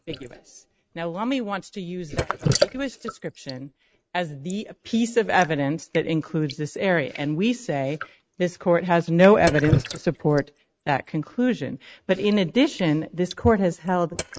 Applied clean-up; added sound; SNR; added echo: neural mask model RNNoise.